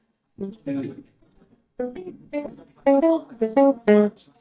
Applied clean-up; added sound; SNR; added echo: neural mask model DeepFilterNet 3.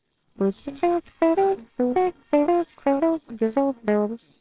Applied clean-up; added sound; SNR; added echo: neural separator model SepFormer WHAMR!.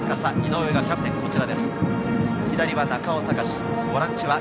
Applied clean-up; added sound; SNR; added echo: none; none; none; none.